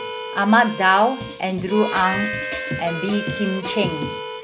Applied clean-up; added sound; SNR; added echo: none; Drum kit + Harmonica; 7 dB; none.